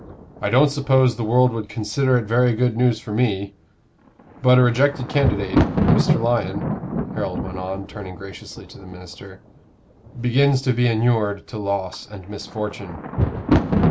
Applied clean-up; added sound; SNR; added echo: none; Thunder; 4 dB; none.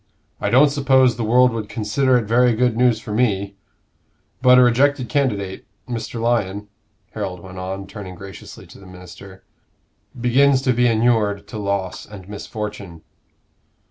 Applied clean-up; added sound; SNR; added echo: none; none; none; none.